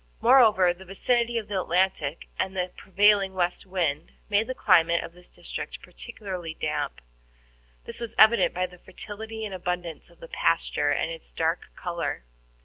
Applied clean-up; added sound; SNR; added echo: none; none; none; none.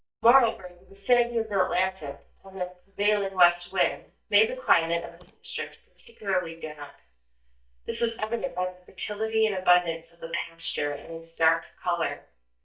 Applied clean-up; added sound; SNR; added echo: neural mask model DeepFilterNet 3.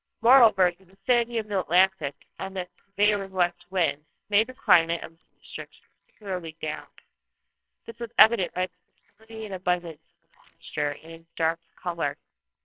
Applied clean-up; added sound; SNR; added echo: neural separator model SepFormer WHAMR!.